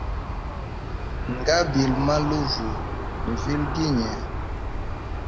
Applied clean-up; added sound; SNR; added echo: none; Aircraft; 2 dB; none.